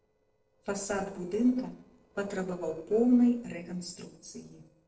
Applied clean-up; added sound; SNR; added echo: neural separator model SepFormer DNS4.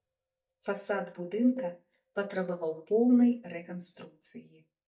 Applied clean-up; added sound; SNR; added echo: neural mask model DeepFilterNet 3.